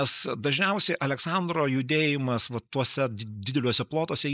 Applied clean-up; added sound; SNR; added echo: neural mask model Resemble Enhance denoiser.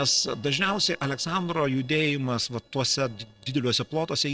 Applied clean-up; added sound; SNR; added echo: neural separator model SepFormer DNS4.